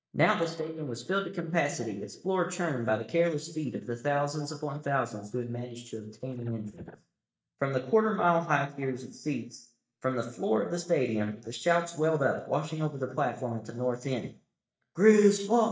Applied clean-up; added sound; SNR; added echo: neural mask model DeepFilterNet 3.